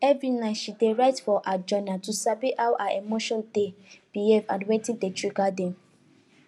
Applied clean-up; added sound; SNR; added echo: none; none; none; none.